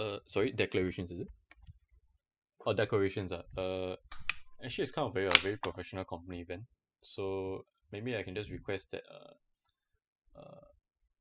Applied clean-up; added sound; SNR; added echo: classical method spectral subtraction.